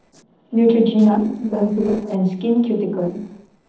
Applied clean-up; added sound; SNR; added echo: neural separator model SepFormer DNS4.